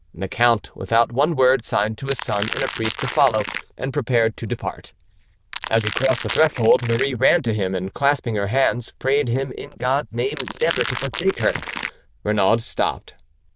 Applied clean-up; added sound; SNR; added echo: neural diffusion model UNIVERSE++.